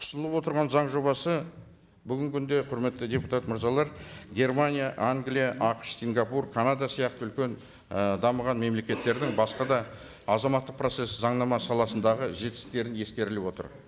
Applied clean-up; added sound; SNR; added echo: none; none; none; none.